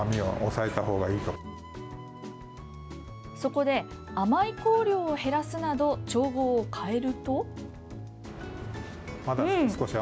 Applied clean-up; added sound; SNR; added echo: none; none; none; none.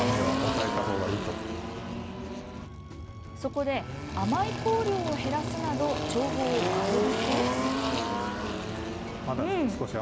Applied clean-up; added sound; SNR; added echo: none; Engine; 0 dB; none.